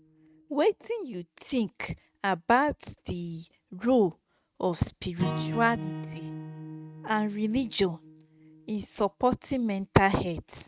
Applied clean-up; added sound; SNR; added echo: neural mask model RNNoise.